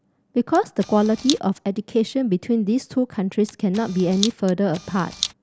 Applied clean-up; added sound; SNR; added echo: none; Camera; 10 dB; none.